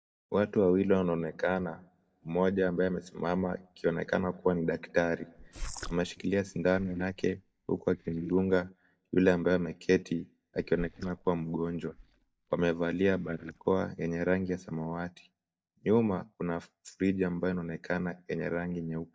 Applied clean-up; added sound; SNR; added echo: neural mask model DeepFilterNet 3.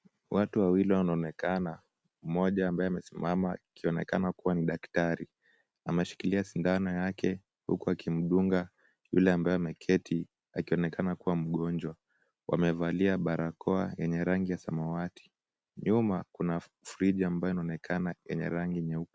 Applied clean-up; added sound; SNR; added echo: none; none; none; none.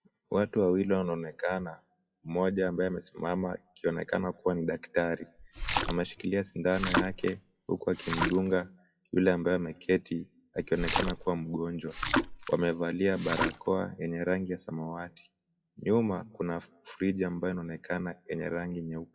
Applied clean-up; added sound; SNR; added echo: classical method WPE with log-MMSE.